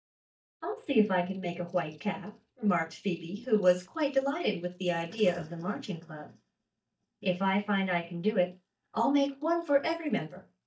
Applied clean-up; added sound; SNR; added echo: neural mask model DeepFilterNet 3.